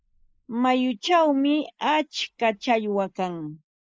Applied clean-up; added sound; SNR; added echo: neural mask model Resemble Enhance denoiser.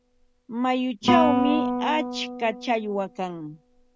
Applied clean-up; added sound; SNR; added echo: none; Guitar; 0 dB; none.